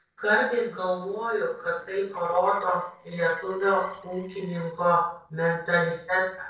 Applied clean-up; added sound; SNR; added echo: neural separator model SepFormer DNS4.